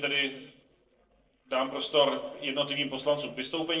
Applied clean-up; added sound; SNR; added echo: neural separator model SepFormer DNS4.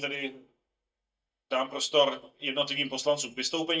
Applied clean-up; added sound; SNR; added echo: neural mask model DeepFilterNet 3.